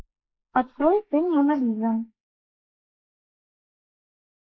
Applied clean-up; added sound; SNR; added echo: neural mask model Resemble Enhance denoiser.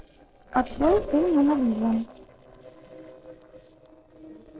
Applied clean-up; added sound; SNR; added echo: neural separator model SepFormer DNS4.